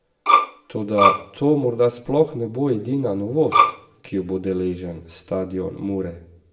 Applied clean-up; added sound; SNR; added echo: none; Bowed string instrument; -3 dB; reverberation time 0.6 s.